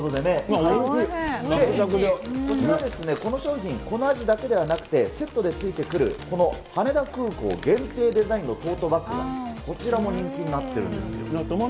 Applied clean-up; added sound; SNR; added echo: none; none; none; none.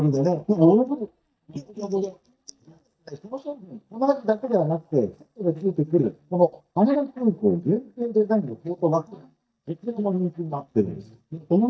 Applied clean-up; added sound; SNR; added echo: neural mask model DeepFilterNet 3.